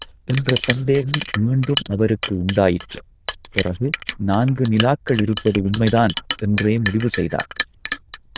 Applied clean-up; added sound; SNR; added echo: neural diffusion model UNIVERSE++.